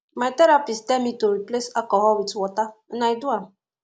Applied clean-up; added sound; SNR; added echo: none; none; none; none.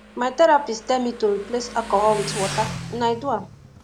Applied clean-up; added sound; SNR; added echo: none; Motorcycle; 12 dB; none.